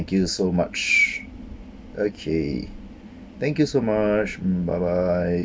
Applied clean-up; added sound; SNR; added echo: none; none; none; none.